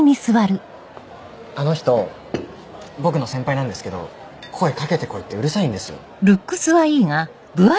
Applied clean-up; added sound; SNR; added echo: none; none; none; none.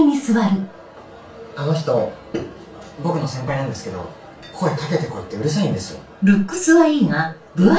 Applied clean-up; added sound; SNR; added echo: none; none; none; reverberation time 0.3 s.